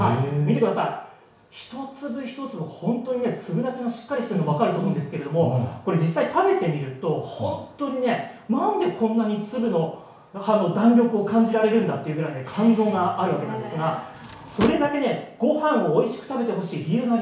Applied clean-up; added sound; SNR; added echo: none; Drawer open or close / Wood; 12 dB; reverberation time 0.6 s.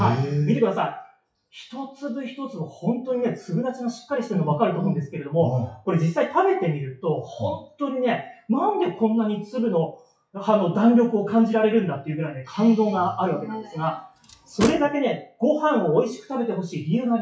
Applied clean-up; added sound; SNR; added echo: classical method WPE with log-MMSE.